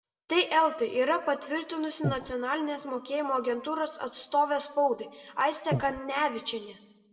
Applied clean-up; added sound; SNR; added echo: none; Breathing; 2 dB; reverberation time 0.7 s.